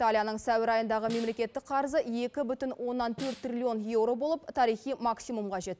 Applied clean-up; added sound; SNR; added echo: none; Snare drum; 20 dB; none.